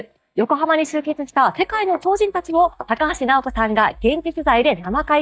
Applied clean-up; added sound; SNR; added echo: neural mask model DeepFilterNet 3.